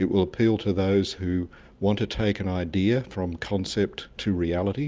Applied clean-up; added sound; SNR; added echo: none; none; none; none.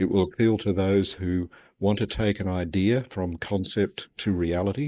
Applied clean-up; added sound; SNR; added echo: neural mask model Resemble Enhance denoiser.